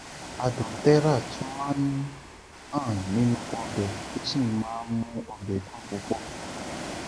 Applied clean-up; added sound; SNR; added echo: none; Ocean; 10 dB; none.